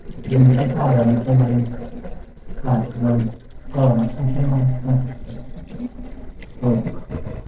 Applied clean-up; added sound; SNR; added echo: neural separator model SepFormer DNS4.